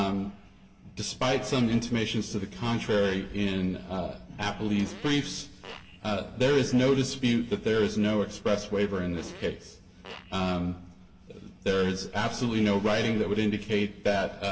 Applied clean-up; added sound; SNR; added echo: none; Fart; 19 dB; reverberation time 1.3 s.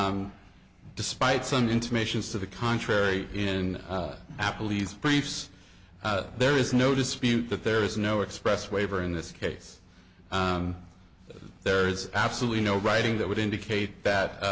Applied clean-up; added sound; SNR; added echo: none; none; none; none.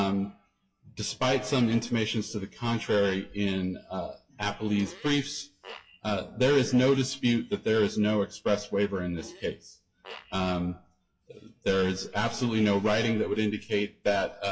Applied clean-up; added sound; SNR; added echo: classical method WPE with log-MMSE.